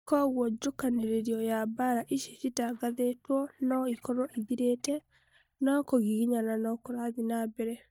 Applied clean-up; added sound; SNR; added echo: neural mask model DeepFilterNet 3.